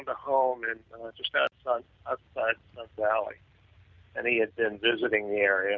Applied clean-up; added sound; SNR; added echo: none; none; none; none.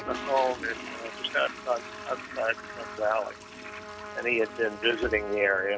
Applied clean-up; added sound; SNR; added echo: none; Trumpet + Toilet flush; 10 dB; none.